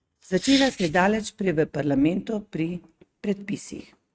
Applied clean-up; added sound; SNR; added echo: neural mask model RNNoise.